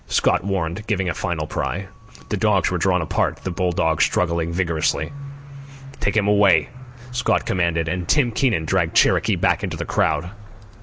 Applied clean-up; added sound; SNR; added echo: none; none; none; none.